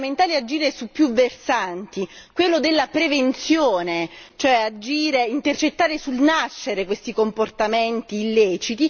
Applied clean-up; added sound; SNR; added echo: none; none; none; none.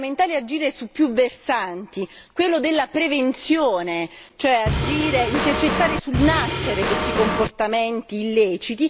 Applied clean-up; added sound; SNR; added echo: none; Drum kit; 1 dB; none.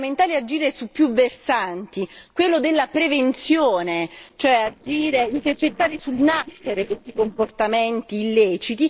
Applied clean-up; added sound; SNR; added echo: neural separator model SepFormer DNS4.